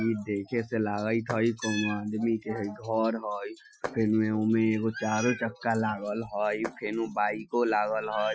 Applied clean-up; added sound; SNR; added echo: classical method Wiener filter.